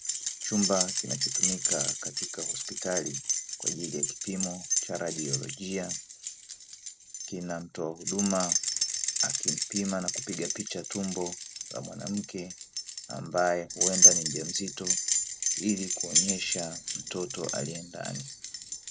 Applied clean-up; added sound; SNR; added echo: none; Keys jangling; -4 dB; none.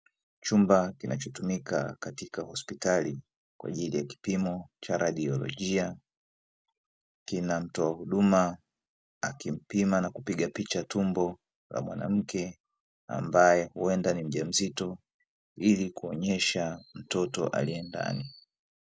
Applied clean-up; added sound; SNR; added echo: none; none; none; none.